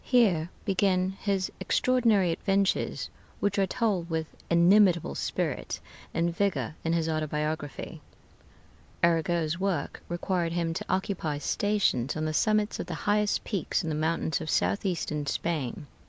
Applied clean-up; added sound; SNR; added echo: none; none; none; none.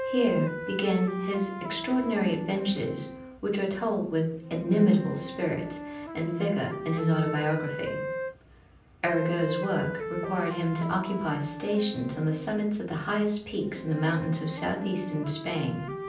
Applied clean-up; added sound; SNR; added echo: none; Wind instrument, woodwind instrument; 9 dB; reverberation time 0.6 s.